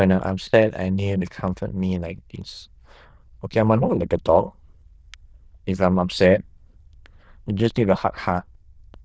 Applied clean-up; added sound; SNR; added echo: neural diffusion model UNIVERSE++.